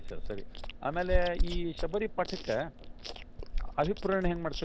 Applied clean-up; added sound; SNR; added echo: none; Chewing, mastication; 0 dB; none.